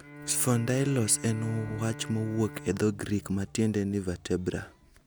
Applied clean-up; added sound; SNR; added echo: none; Bowed string instrument; 16 dB; none.